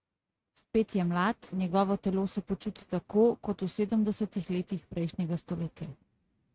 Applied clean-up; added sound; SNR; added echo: neural mask model RNNoise.